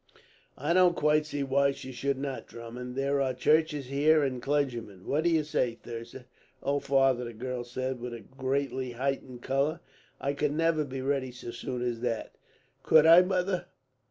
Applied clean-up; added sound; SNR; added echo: none; none; none; none.